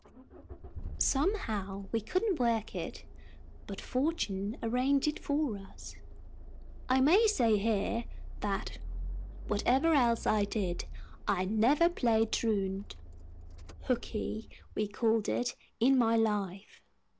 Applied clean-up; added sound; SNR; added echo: none; Accelerating, revving, vroom; 11 dB; none.